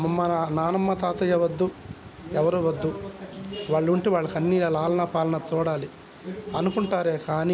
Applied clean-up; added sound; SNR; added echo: none; none; none; none.